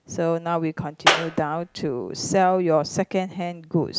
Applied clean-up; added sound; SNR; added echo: none; Clapping; 0 dB; none.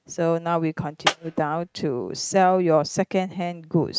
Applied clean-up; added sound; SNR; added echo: neural mask model RNNoise.